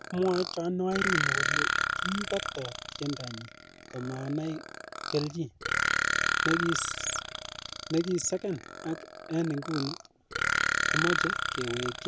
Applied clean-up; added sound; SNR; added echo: none; Burping, eructation; -1 dB; none.